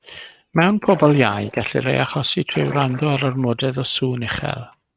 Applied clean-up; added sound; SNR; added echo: neural mask model RNNoise.